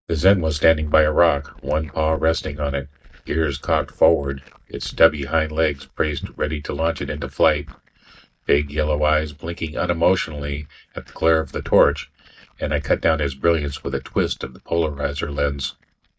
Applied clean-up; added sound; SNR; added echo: neural mask model DeepFilterNet 3.